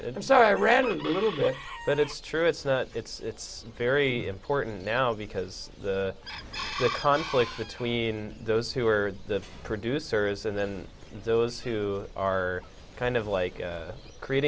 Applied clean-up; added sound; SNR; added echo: none; Chicken, rooster; 16 dB; none.